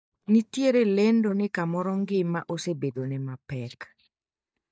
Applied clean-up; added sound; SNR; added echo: neural mask model DeepFilterNet 3.